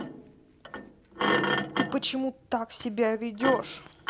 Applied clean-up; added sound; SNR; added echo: none; Thump, thud; 1 dB; none.